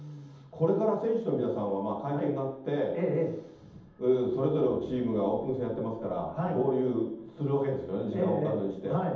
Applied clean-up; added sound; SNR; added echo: none; none; none; reverberation time 0.8 s.